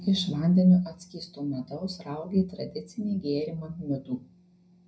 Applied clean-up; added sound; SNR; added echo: none; none; none; reverberation time 0.4 s.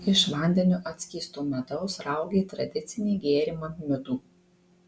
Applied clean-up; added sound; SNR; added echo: none; none; none; none.